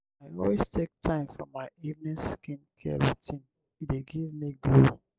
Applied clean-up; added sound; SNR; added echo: none; none; none; none.